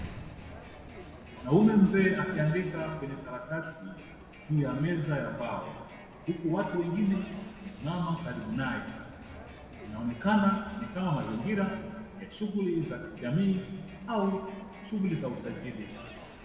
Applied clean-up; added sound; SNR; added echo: none; Crowd; 17 dB; reverberation time 1.6 s.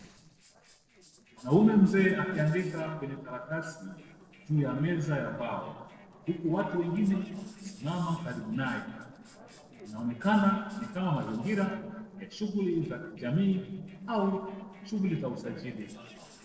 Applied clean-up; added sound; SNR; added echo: neural separator model SepFormer DNS4.